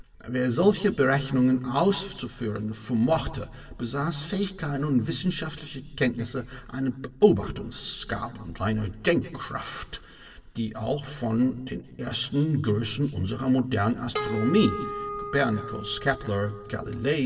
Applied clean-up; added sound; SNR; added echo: none; Harp; 8 dB; reverberation time 1.9 s.